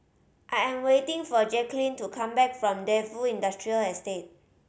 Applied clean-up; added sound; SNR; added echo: none; none; none; none.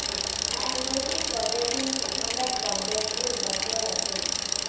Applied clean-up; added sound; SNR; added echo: none; Bicycle; -5 dB; reverberation time 1.0 s.